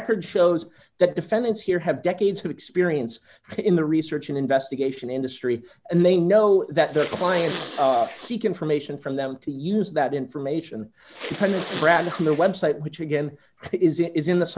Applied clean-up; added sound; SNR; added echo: none; Respiratory sounds; 15 dB; none.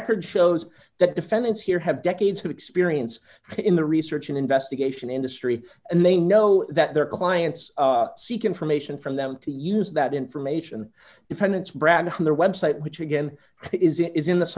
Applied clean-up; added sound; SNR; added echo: none; none; none; none.